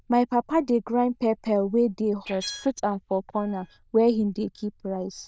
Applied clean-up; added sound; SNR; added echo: neural diffusion model UNIVERSE++.